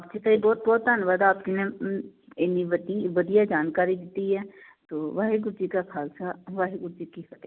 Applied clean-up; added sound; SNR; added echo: none; none; none; none.